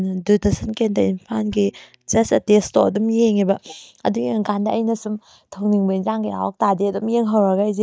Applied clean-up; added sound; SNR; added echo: neural mask model DeepFilterNet 3.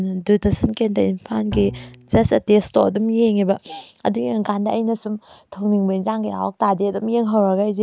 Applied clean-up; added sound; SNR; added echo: none; Bowed string instrument; 14 dB; none.